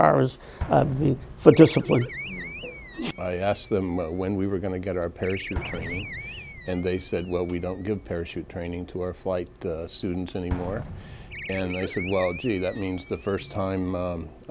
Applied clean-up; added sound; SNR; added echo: none; Explosion + Animal; 13 dB; none.